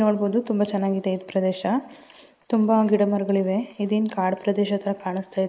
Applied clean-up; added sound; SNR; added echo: neural mask model Resemble Enhance denoiser.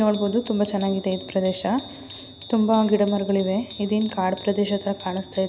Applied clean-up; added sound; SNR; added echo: none; Bicycle bell; 19 dB; none.